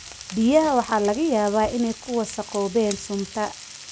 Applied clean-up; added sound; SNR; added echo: none; Frying (food); 16 dB; none.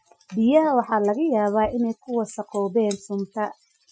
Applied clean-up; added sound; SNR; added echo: classical method Wiener filter.